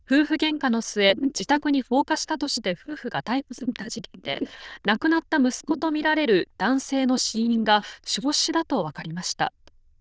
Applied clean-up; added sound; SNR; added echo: neural diffusion model UNIVERSE++.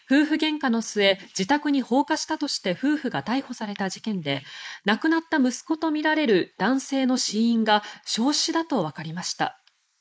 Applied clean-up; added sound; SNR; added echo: neural mask model Resemble Enhance denoiser.